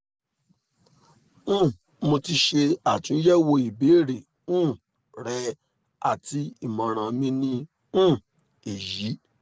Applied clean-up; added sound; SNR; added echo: none; none; none; none.